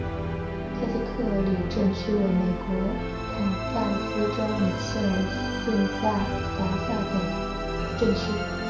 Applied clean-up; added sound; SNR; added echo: none; Musical instrument; 1 dB; reverberation time 0.6 s.